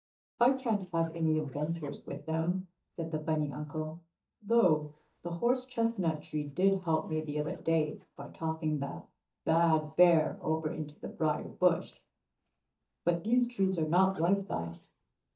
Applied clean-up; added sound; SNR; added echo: neural mask model DeepFilterNet 3.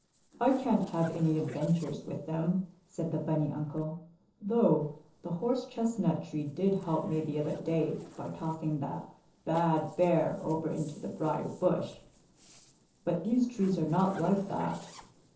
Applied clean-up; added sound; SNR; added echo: neural separator model SepFormer DNS4.